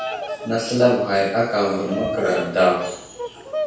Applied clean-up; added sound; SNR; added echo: none; Bird vocalization, bird call, bird song; 9 dB; reverberation time 0.7 s.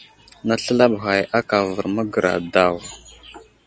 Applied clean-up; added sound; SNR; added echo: none; none; none; none.